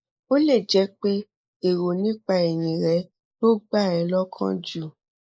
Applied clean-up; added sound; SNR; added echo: neural mask model Resemble Enhance denoiser.